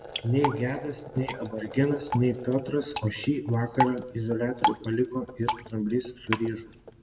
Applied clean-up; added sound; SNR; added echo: none; Drip; 6 dB; reverberation time 0.9 s.